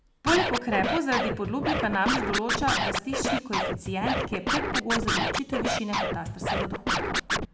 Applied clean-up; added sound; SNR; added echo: none; Scratching (performance technique); -2 dB; none.